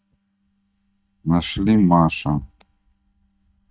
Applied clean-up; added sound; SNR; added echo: neural mask model DeepFilterNet 3.